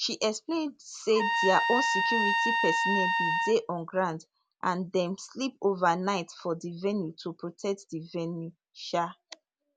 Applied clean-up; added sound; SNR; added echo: none; Trumpet; -3 dB; none.